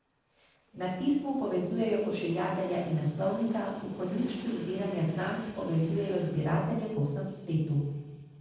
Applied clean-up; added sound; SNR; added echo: neural separator model SepFormer DNS4.